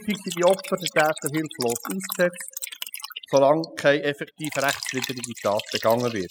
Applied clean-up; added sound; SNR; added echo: classical method spectral subtraction.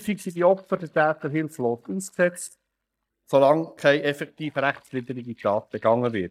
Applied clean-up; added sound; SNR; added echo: neural mask model DeepFilterNet 3.